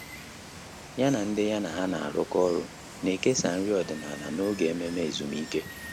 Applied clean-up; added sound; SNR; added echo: none; Water; 14 dB; none.